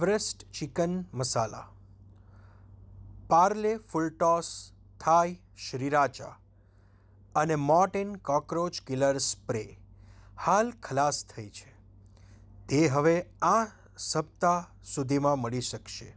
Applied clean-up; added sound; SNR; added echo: none; none; none; none.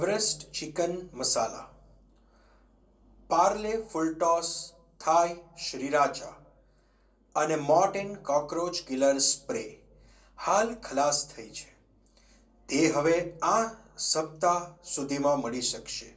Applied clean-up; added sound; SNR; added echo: none; none; none; reverberation time 0.3 s.